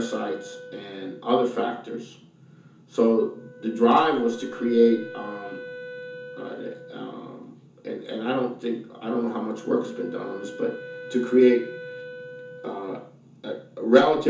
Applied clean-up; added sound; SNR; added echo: none; Wind instrument, woodwind instrument; 16 dB; reverberation time 0.6 s.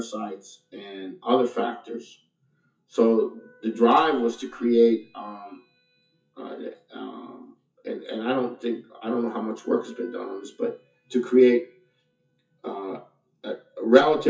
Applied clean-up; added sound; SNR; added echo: classical method WPE with log-MMSE.